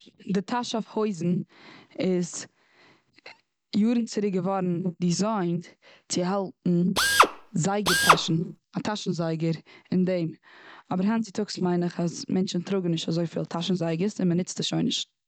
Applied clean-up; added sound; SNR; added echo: none; Drill; -5 dB; none.